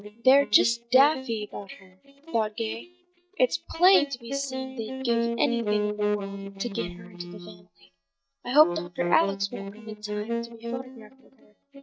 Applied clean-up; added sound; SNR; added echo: neural mask model DeepFilterNet 3.